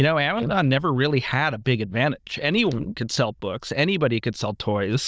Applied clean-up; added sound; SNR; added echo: neural diffusion model UNIVERSE++.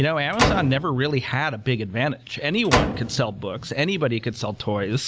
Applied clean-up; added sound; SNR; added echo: none; Slam; 4 dB; none.